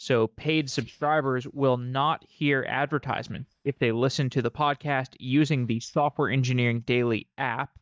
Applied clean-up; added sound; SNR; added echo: neural mask model DeepFilterNet 3.